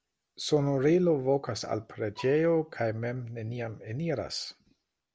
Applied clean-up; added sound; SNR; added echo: none; Bowed string instrument; 19 dB; none.